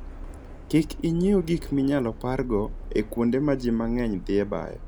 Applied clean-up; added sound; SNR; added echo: none; Subway, metro, underground; 11 dB; none.